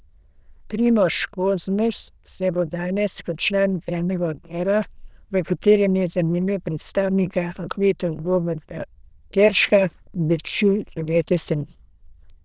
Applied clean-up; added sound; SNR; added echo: neural diffusion model UNIVERSE++.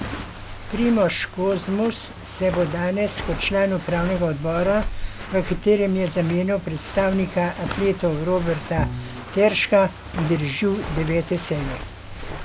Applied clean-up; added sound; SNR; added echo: none; Bowed string instrument + Walk, footsteps; 9 dB; none.